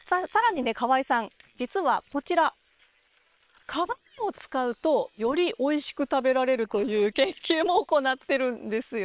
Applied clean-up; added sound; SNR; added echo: neural separator model SepFormer WHAM!.